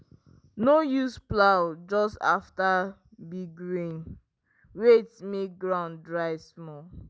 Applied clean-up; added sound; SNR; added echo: none; none; none; none.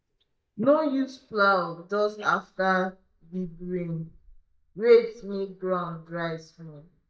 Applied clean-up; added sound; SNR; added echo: neural mask model DeepFilterNet 3.